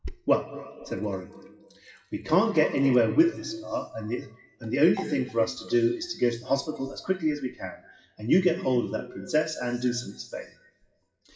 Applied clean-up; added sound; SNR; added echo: classical method WPE with log-MMSE.